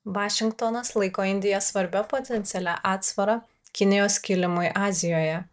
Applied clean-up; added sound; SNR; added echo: neural separator model SepFormer DNS4.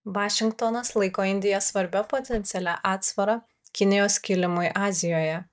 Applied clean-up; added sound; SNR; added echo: neural mask model DeepFilterNet 3.